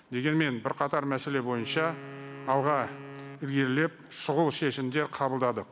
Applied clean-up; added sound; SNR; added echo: none; Wind instrument, woodwind instrument; 16 dB; none.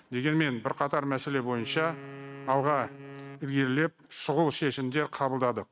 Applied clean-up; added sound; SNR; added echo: neural mask model RNNoise.